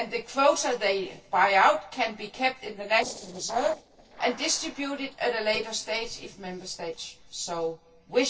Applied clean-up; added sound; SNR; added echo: neural separator model SepFormer DNS4.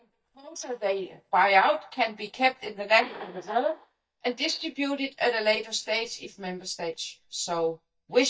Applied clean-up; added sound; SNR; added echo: neural mask model DeepFilterNet 3.